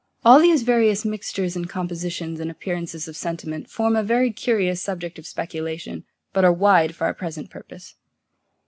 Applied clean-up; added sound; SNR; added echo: none; none; none; none.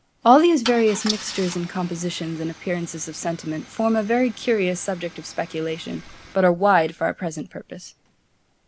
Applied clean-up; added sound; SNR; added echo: none; Idling / Engine starting / Car; 17 dB; none.